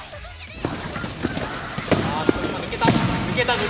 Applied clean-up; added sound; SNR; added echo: none; Chicken, rooster; 15 dB; none.